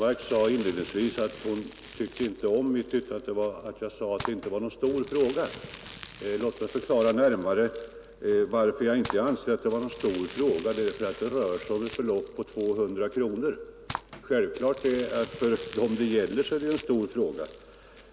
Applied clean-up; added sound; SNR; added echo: none; Crumpling, crinkling; 18 dB; none.